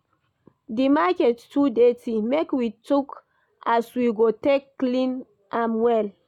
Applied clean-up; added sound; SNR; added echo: none; none; none; none.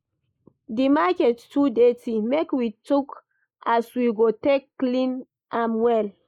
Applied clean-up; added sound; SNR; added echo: neural mask model Resemble Enhance denoiser.